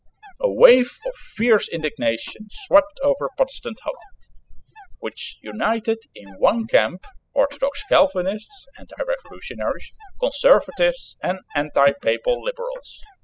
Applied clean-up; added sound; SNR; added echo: classical method spectral subtraction.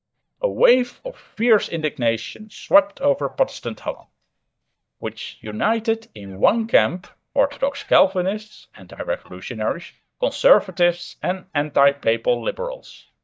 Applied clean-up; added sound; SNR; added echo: neural mask model DeepFilterNet 3.